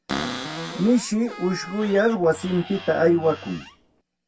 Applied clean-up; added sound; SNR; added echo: none; Cupboard open or close; 12 dB; reverberation time 0.2 s.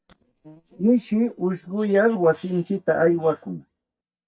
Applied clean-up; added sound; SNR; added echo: neural mask model DeepFilterNet 3.